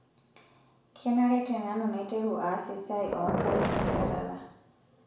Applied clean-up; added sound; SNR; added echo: none; Boom; -1 dB; reverberation time 0.6 s.